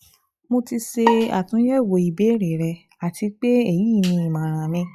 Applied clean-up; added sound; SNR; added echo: classical method log-MMSE.